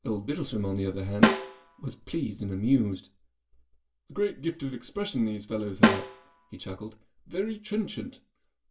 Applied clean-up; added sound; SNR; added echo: none; Snare drum; -4 dB; reverberation time 0.2 s.